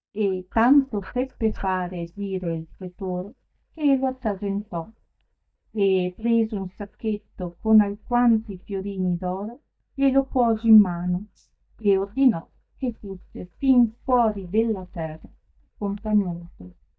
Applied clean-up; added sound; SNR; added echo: neural mask model DeepFilterNet 3.